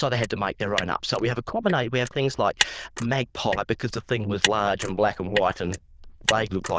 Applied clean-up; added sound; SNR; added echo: neural diffusion model UNIVERSE++.